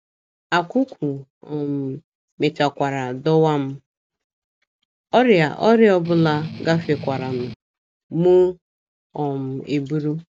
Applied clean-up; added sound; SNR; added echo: none; Strum; 12 dB; none.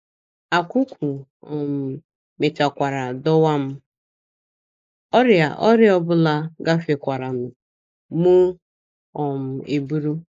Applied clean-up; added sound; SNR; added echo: neural mask model Resemble Enhance denoiser.